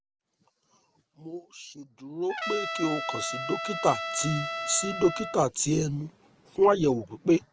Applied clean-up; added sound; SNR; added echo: none; Trumpet; 5 dB; none.